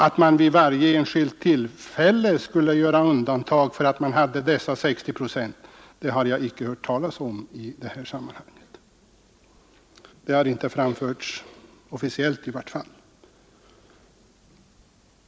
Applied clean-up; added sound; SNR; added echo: none; none; none; none.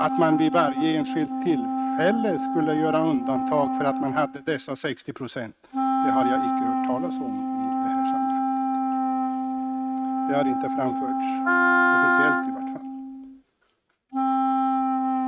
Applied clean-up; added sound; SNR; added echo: neural mask model RNNoise.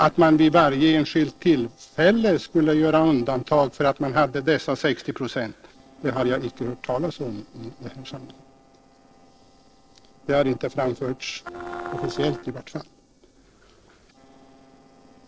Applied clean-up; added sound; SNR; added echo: neural separator model SepFormer DNS4.